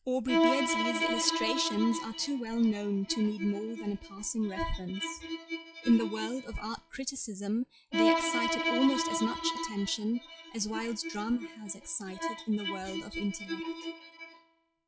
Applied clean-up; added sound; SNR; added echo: classical method log-MMSE.